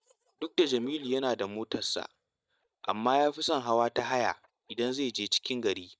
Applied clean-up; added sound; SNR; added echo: neural mask model DeepFilterNet 3.